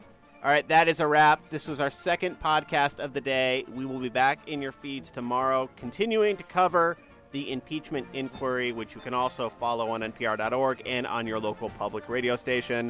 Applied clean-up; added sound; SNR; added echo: none; none; none; none.